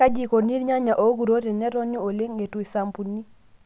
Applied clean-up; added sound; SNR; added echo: none; none; none; none.